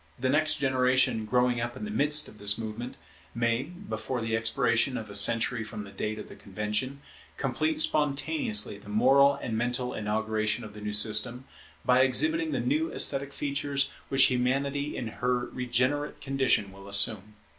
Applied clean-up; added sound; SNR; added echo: none; none; none; none.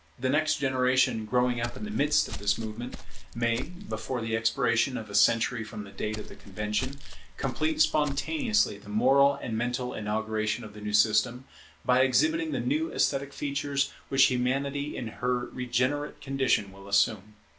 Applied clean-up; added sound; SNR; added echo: none; Walk, footsteps; 6 dB; none.